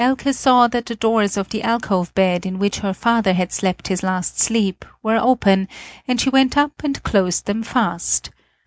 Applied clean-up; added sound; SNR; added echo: none; none; none; none.